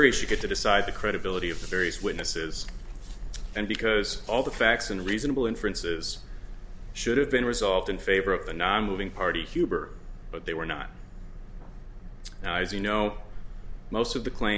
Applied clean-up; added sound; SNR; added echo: none; none; none; none.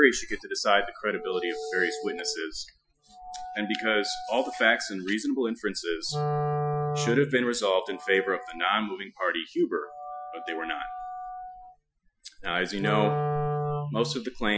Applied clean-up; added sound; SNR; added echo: classical method Wiener filter.